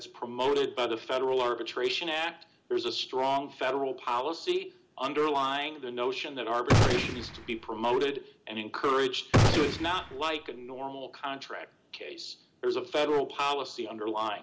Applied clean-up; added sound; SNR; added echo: none; Gunshot, gunfire; -3 dB; none.